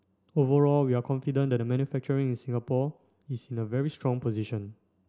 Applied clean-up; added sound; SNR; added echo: none; none; none; none.